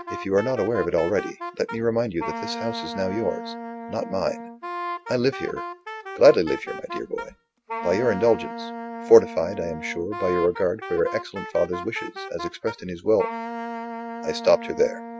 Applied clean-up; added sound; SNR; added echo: none; Wind instrument, woodwind instrument; 9 dB; none.